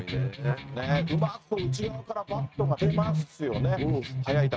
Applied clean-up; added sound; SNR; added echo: neural mask model RNNoise.